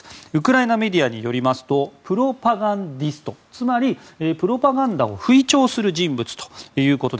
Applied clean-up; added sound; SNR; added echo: none; none; none; none.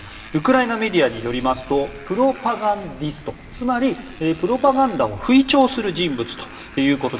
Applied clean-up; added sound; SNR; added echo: none; Motorcycle; 19 dB; reverberation time 1.6 s.